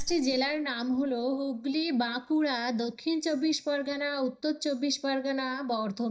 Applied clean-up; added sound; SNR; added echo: neural mask model DeepFilterNet 3.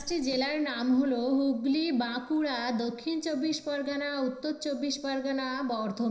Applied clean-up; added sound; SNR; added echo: neural separator model SepFormer DNS4.